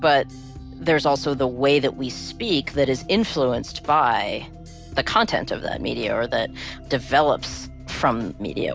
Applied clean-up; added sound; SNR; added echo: none; none; none; none.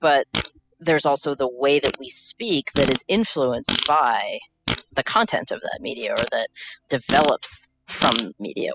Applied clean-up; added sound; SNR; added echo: classical method spectral subtraction.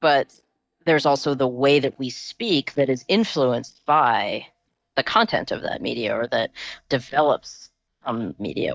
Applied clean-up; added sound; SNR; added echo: neural mask model DeepFilterNet 3.